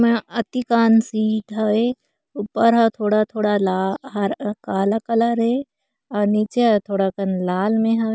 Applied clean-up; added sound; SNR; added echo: none; none; none; none.